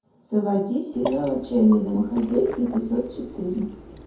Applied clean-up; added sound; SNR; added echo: none; Water / Liquid; 13 dB; reverberation time 0.6 s.